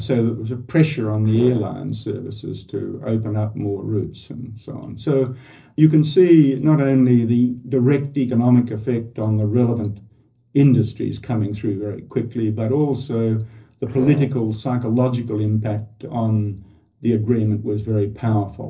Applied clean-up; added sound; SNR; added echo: neural separator model SepFormer DNS4.